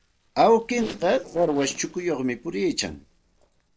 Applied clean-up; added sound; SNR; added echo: neural separator model SepFormer DNS4.